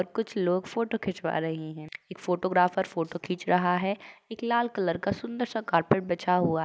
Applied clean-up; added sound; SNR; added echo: none; none; none; none.